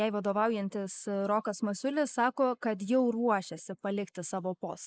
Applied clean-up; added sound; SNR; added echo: neural mask model Resemble Enhance denoiser.